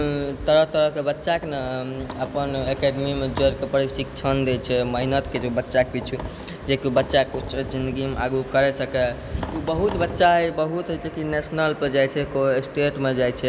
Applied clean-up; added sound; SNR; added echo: none; none; none; none.